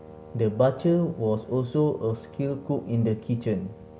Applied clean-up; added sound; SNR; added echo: none; Brass instrument; 19 dB; none.